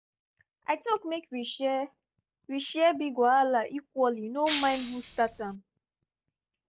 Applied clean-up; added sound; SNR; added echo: none; Shatter; 1 dB; none.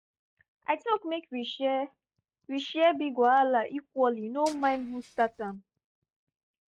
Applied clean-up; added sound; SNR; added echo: neural mask model RNNoise.